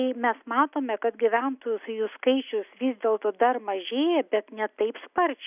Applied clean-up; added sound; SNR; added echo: none; none; none; none.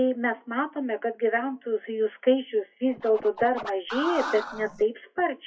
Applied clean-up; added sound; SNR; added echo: classical method WPE with log-MMSE.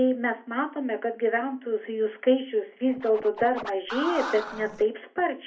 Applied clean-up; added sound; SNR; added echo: none; Scratching (performance technique); 10 dB; reverberation time 0.3 s.